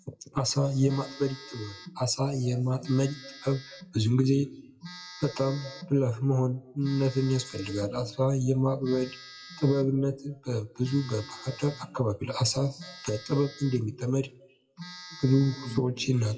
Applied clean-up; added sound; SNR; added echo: classical method WPE with log-MMSE.